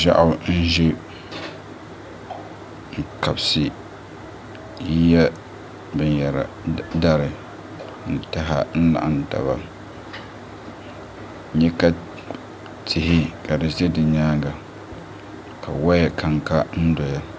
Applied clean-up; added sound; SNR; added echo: none; none; none; none.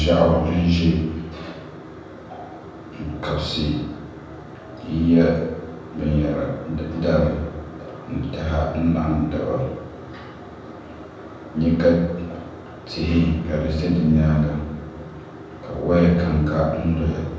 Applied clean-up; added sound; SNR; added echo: none; none; none; reverberation time 1.1 s.